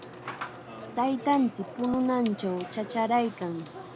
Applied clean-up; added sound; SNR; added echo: none; Sink (filling or washing) / Water tap, faucet / Water; 13 dB; none.